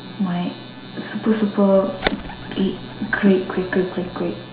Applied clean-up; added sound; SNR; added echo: none; Bird; 12 dB; reverberation time 0.7 s.